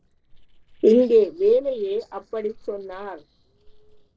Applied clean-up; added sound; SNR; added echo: neural separator model SepFormer DNS4.